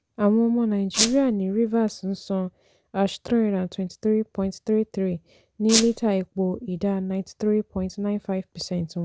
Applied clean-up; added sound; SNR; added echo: none; Squeak; 0 dB; none.